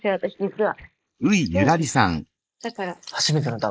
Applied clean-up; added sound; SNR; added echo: neural mask model Resemble Enhance denoiser.